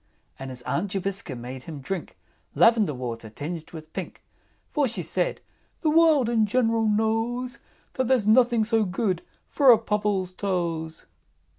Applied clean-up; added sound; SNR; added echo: none; none; none; none.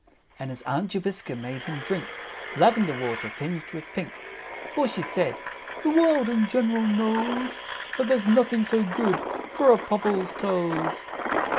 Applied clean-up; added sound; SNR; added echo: none; Engine; 8 dB; none.